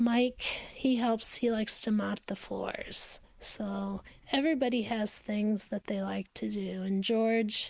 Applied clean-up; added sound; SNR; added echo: neural mask model Resemble Enhance denoiser.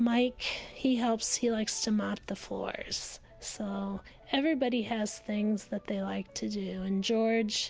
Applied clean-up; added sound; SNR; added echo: none; none; none; none.